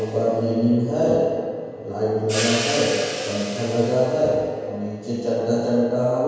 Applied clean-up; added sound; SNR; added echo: none; Cymbal; 12 dB; reverberation time 1.9 s.